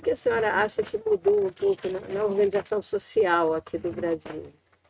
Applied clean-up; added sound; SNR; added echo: neural mask model RNNoise.